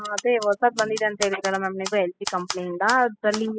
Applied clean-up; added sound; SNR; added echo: classical method spectral subtraction.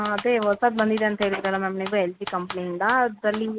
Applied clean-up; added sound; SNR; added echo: none; Typewriter; 12 dB; none.